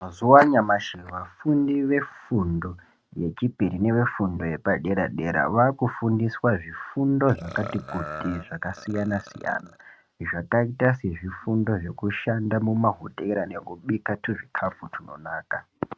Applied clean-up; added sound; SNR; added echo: neural mask model RNNoise.